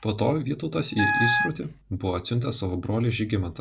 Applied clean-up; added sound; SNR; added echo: none; Wind instrument, woodwind instrument; -1 dB; none.